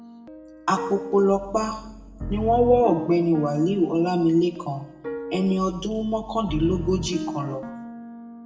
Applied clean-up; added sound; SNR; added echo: none; Piano; 11 dB; reverberation time 0.7 s.